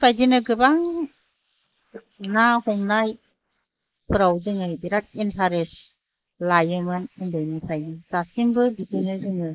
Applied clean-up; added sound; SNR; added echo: neural mask model Resemble Enhance denoiser.